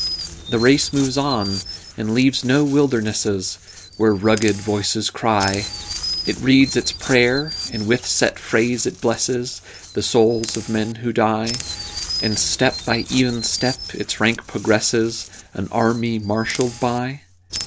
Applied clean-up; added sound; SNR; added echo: none; Chirp, tweet; 12 dB; none.